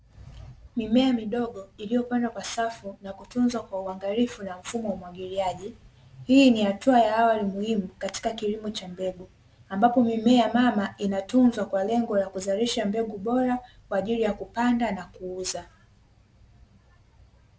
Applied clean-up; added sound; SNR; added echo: none; none; none; none.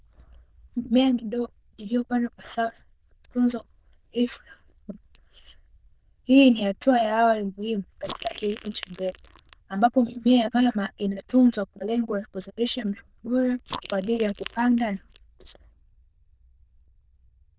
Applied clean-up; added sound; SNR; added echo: neural diffusion model UNIVERSE++.